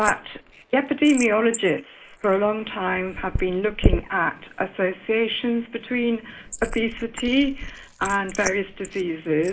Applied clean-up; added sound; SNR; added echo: neural mask model Resemble Enhance denoiser.